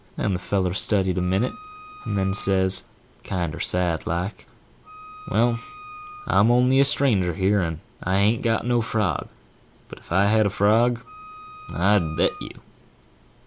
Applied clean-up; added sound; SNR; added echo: none; Wind instrument, woodwind instrument; 18 dB; none.